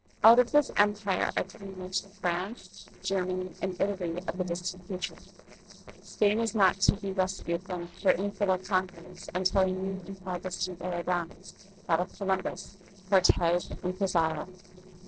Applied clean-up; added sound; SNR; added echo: neural separator model SepFormer DNS4.